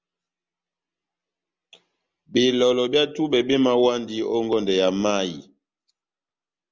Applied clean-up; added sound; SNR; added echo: none; none; none; none.